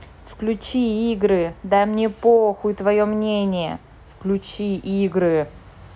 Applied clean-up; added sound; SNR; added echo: none; none; none; none.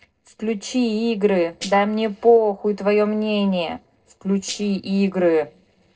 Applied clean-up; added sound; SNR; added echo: neural separator model SepFormer DNS4.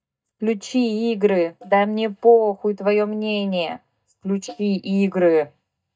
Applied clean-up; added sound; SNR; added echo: neural mask model DeepFilterNet 3.